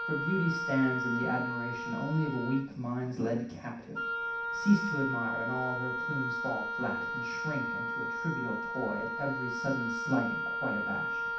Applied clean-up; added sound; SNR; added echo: none; Wind instrument, woodwind instrument; 2 dB; reverberation time 0.6 s.